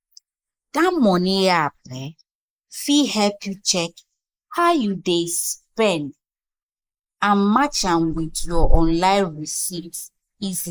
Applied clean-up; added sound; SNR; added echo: neural mask model Resemble Enhance denoiser.